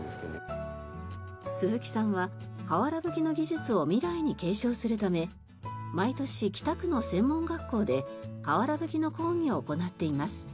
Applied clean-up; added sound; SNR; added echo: none; none; none; none.